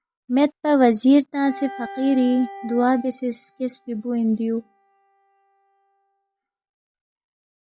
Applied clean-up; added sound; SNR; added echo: classical method log-MMSE.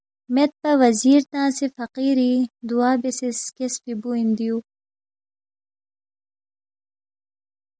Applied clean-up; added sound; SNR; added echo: none; none; none; none.